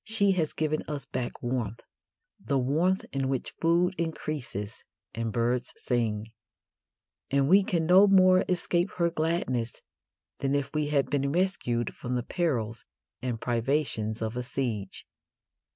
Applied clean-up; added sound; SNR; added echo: none; none; none; none.